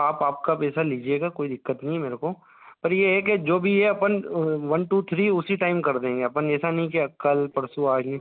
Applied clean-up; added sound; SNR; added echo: none; none; none; none.